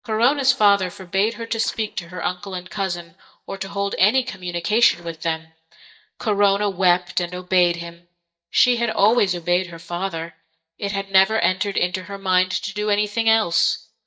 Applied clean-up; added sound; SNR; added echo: neural mask model DeepFilterNet 3.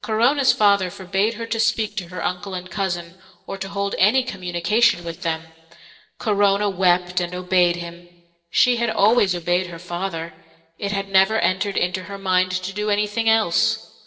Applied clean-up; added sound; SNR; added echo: neural separator model SepFormer DNS4.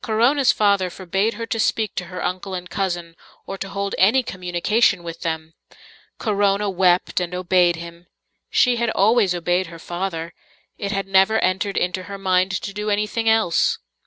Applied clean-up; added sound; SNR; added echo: none; none; none; none.